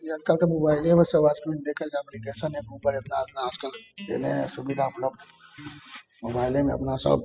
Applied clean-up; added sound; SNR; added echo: classical method spectral subtraction.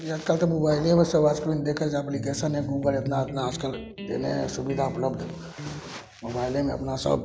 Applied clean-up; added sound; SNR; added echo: none; Electric guitar; 10 dB; none.